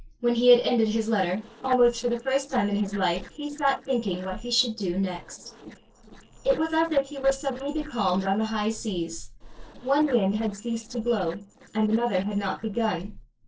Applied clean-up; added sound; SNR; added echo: neural separator model SepFormer DNS4.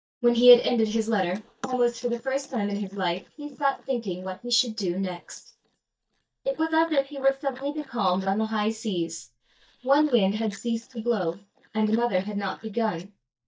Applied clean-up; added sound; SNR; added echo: neural mask model DeepFilterNet 3.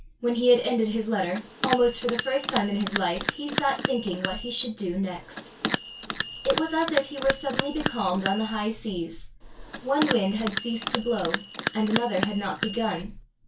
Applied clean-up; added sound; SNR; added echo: none; Bell; 4 dB; reverberation time 0.2 s.